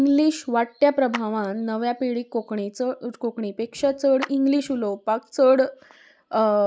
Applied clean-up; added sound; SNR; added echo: none; Clapping; 18 dB; none.